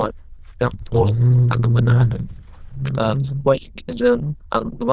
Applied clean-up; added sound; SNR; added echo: neural diffusion model UNIVERSE++.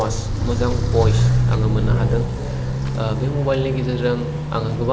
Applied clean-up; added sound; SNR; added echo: none; Walk, footsteps; -3 dB; none.